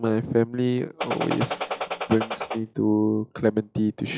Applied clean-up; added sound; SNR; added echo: classical method log-MMSE.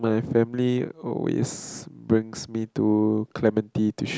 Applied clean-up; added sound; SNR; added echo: none; none; none; none.